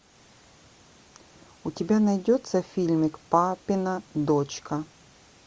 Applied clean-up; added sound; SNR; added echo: none; none; none; none.